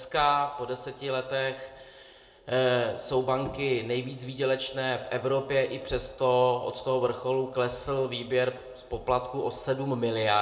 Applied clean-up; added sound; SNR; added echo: none; Bowed string instrument; 19 dB; reverberation time 0.4 s.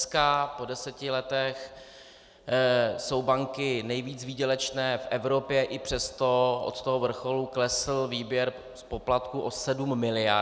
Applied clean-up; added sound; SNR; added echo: none; none; none; none.